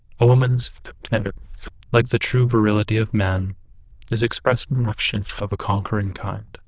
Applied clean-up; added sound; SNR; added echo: neural diffusion model UNIVERSE++.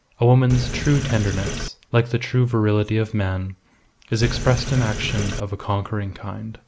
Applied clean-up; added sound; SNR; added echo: none; Sink (filling or washing); 5 dB; none.